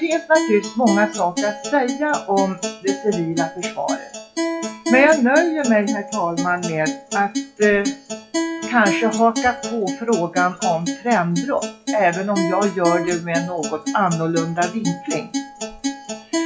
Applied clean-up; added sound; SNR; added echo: classical method WPE with log-MMSE.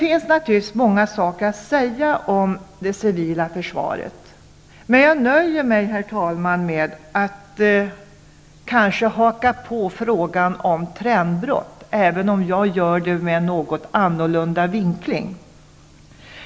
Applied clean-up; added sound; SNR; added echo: none; none; none; none.